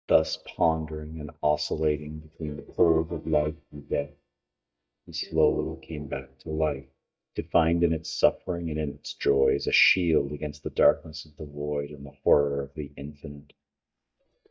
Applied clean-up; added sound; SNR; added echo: neural mask model DeepFilterNet 3.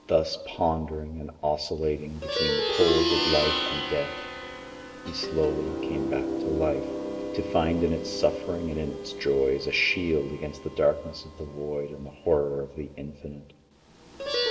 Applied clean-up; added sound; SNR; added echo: none; Plucked string instrument; 4 dB; reverberation time 2.4 s.